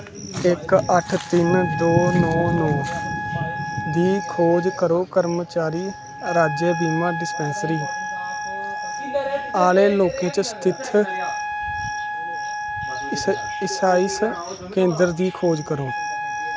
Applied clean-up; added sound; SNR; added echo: none; Wind instrument, woodwind instrument; 8 dB; none.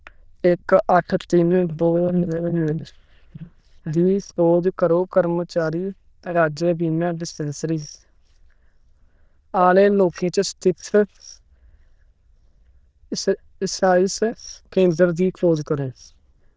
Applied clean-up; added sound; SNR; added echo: neural diffusion model UNIVERSE++.